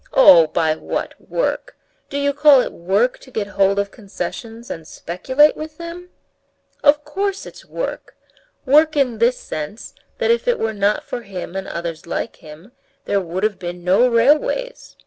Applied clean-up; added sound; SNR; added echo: none; none; none; none.